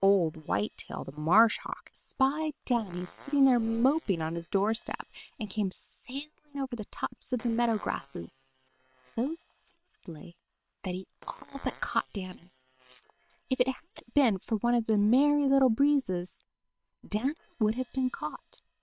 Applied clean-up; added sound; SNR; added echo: neural separator model SepFormer WHAM!.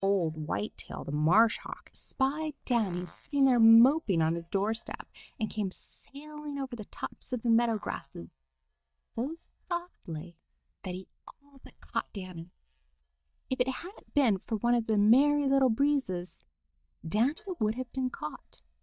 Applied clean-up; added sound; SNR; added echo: neural mask model DeepFilterNet 3.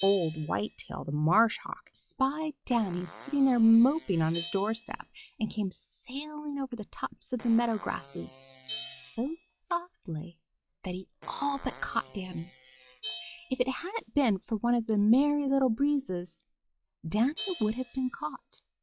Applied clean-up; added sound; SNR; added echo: classical method log-MMSE.